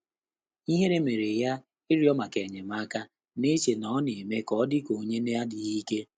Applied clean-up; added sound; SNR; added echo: none; none; none; none.